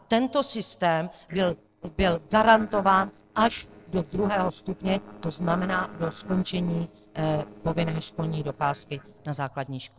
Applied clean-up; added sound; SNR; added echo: neural separator model SepFormer DNS4.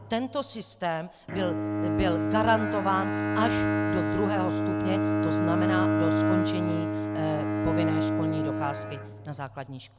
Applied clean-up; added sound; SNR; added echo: none; Bowed string instrument; -4 dB; none.